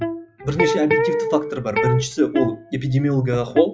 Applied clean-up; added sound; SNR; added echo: classical method log-MMSE.